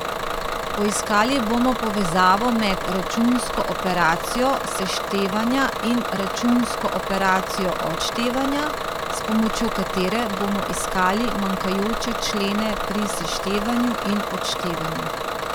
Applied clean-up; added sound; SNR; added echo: none; Bus / Engine; 3 dB; none.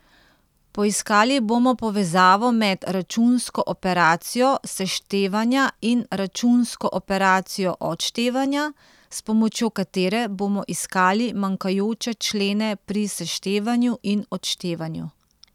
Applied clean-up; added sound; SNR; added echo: none; none; none; none.